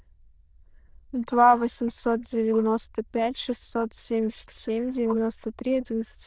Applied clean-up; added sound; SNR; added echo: neural diffusion model UNIVERSE++.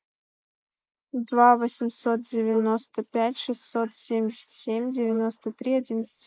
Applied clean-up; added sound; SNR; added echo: neural mask model Resemble Enhance denoiser.